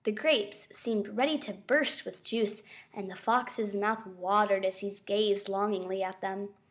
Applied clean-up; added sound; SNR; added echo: none; none; none; none.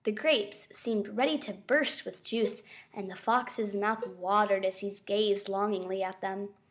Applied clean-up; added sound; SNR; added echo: none; Cowbell; 16 dB; none.